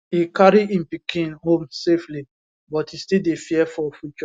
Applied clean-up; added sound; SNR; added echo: none; none; none; none.